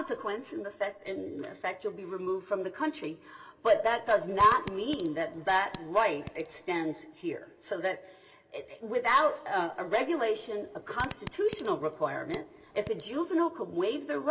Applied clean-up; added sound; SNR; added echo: none; Fart; 15 dB; reverberation time 2.8 s.